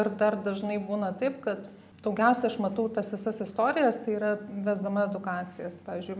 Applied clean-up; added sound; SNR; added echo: none; none; none; none.